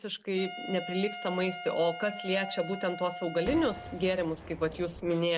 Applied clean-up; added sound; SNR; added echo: none; Boom + Wind instrument, woodwind instrument; 11 dB; none.